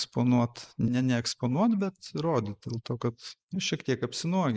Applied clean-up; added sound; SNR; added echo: neural mask model Resemble Enhance denoiser.